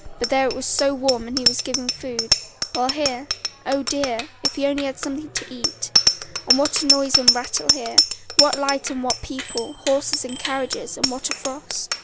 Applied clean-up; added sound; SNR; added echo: none; Bicycle bell; -1 dB; none.